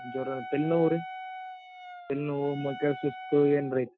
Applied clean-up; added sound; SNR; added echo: classical method Wiener filter.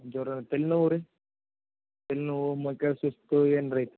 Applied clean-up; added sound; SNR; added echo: none; none; none; none.